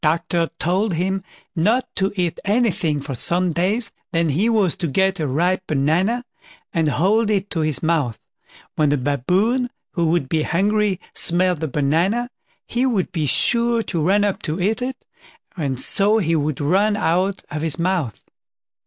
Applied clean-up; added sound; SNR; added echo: none; none; none; none.